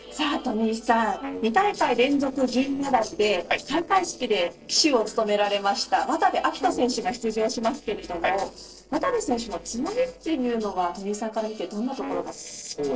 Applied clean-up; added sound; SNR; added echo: neural separator model SepFormer DNS4.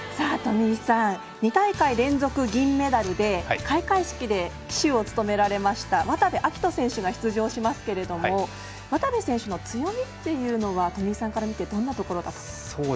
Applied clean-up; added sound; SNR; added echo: none; none; none; none.